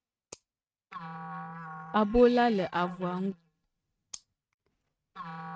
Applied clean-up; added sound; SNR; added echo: neural mask model RNNoise.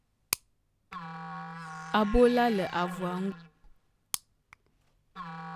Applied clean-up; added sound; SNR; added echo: none; Musical instrument; 13 dB; none.